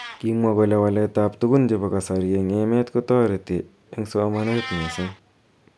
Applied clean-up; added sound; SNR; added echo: none; Meow; 19 dB; none.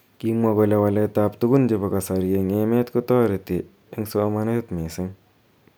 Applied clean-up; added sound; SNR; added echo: none; none; none; none.